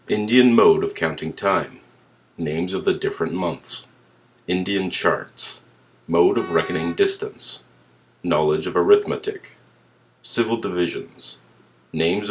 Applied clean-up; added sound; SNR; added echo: none; Wind instrument, woodwind instrument; 16 dB; none.